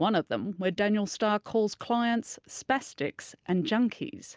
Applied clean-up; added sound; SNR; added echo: none; none; none; none.